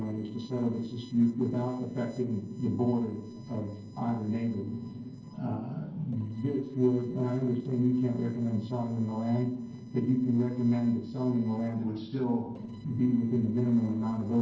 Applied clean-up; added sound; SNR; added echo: neural separator model SepFormer DNS4.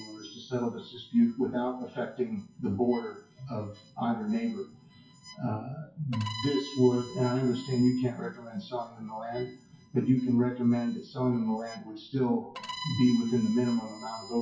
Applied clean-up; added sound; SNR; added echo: classical method WPE with log-MMSE.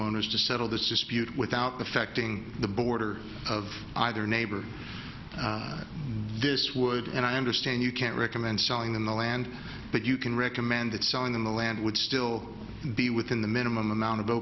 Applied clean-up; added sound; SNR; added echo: none; none; none; none.